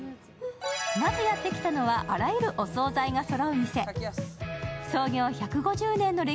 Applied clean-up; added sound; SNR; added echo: none; none; none; none.